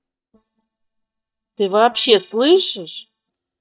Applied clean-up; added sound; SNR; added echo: neural mask model DeepFilterNet 3.